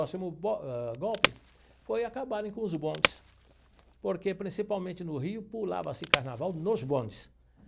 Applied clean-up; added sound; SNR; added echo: none; Wood; -1 dB; none.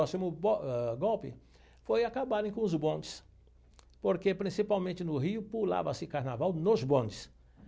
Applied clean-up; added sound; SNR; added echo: none; none; none; none.